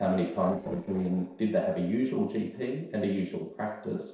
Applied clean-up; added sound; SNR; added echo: neural separator model SepFormer DNS4.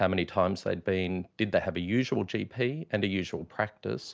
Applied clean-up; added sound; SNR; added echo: none; none; none; none.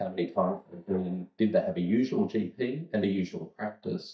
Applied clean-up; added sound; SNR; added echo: neural mask model DeepFilterNet 3.